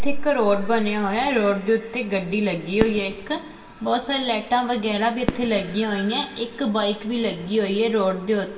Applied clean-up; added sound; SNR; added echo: none; Fireworks; 13 dB; reverberation time 0.7 s.